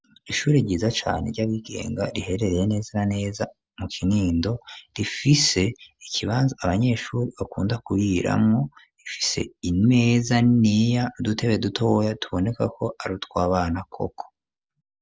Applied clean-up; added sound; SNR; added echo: none; none; none; none.